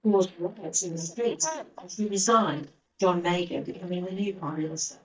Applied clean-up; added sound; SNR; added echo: neural mask model DeepFilterNet 3.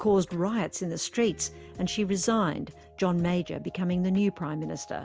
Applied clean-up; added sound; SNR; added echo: none; none; none; none.